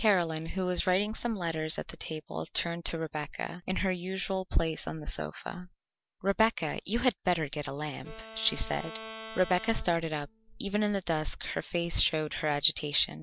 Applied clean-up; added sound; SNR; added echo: none; Bowed string instrument; 15 dB; none.